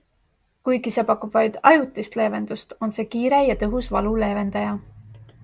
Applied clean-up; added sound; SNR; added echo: none; none; none; none.